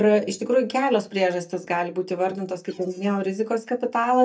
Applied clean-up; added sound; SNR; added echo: neural mask model DeepFilterNet 3.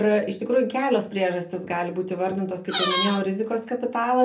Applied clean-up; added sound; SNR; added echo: none; Squeak; -3 dB; reverberation time 0.3 s.